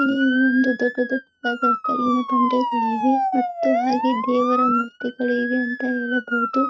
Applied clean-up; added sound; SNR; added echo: neural mask model RNNoise.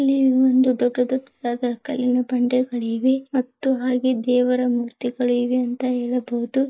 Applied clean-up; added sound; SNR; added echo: neural mask model Resemble Enhance denoiser.